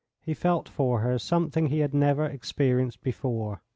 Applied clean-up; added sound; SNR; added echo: none; none; none; none.